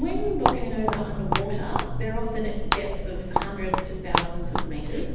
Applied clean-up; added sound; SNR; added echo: none; Walk, footsteps; -4 dB; reverberation time 1.1 s.